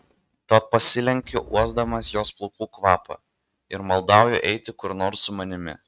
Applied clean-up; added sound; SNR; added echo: neural mask model RNNoise.